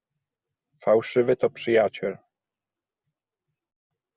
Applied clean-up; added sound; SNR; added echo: none; none; none; none.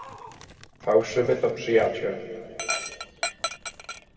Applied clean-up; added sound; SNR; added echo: none; Dog; 9 dB; reverberation time 2.3 s.